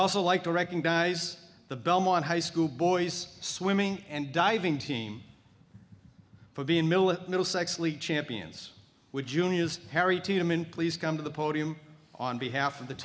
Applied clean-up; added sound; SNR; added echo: none; none; none; none.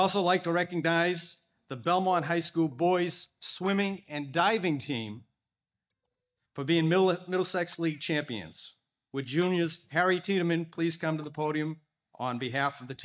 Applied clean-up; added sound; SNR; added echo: neural mask model DeepFilterNet 3.